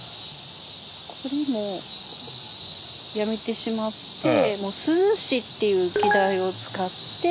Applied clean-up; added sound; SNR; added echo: none; none; none; none.